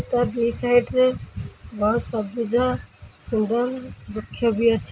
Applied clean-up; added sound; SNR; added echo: none; none; none; none.